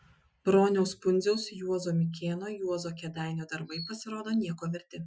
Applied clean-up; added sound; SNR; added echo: classical method Wiener filter.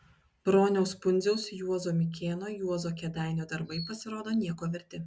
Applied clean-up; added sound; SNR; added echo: none; Chirp, tweet; 19 dB; none.